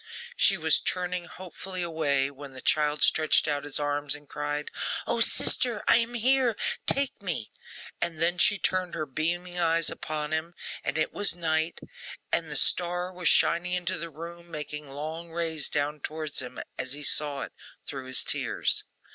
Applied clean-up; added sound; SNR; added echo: none; none; none; none.